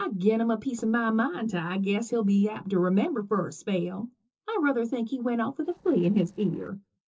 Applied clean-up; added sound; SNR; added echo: neural separator model SepFormer DNS4.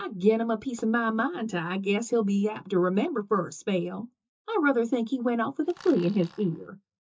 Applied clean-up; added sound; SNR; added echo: neural mask model DeepFilterNet 3.